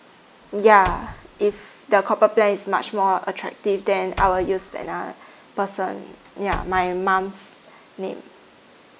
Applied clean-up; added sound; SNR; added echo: none; Slam / Wood; 15 dB; none.